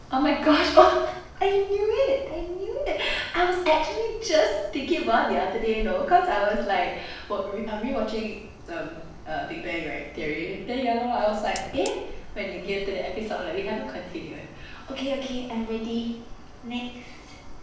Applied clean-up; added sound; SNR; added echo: none; Fire; 15 dB; reverberation time 0.7 s.